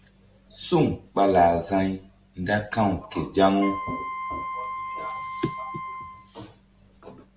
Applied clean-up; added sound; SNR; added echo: none; Wind instrument, woodwind instrument; 8 dB; none.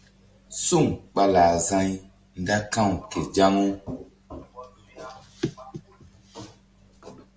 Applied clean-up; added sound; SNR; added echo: none; none; none; none.